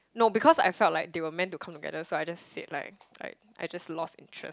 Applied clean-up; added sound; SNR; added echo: none; none; none; none.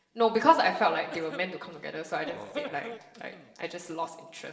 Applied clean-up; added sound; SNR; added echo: neural separator model SepFormer DNS4.